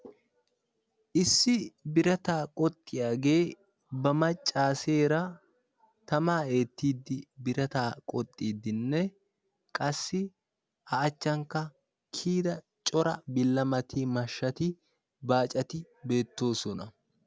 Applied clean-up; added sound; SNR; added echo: none; none; none; none.